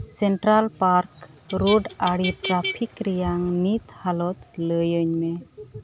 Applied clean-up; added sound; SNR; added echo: none; Motor vehicle (road); 13 dB; none.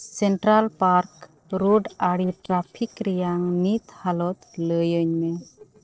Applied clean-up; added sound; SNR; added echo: neural separator model SepFormer DNS4.